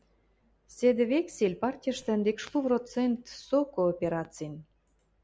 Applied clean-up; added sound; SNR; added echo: none; none; none; none.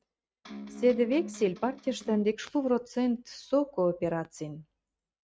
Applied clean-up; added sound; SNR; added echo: neural mask model RNNoise.